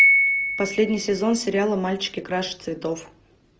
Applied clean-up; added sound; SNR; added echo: none; Piano; 0 dB; none.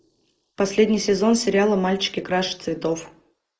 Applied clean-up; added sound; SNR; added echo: neural mask model Resemble Enhance denoiser.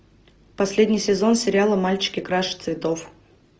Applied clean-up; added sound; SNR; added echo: none; none; none; none.